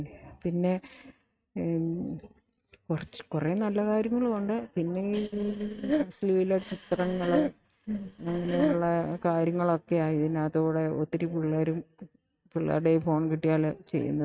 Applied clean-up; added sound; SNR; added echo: neural mask model RNNoise.